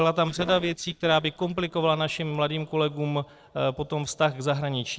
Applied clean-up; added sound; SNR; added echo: neural separator model SepFormer DNS4.